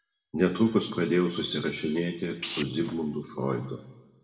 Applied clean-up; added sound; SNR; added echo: none; Tools; 11 dB; reverberation time 0.9 s.